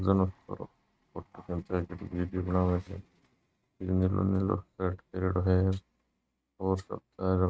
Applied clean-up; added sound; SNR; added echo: neural mask model RNNoise.